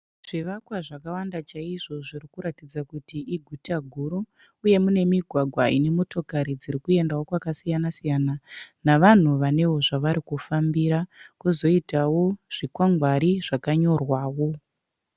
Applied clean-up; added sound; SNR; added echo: none; none; none; none.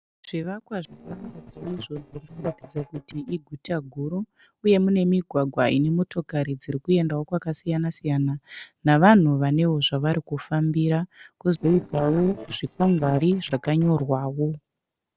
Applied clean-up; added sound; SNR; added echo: neural separator model SepFormer DNS4.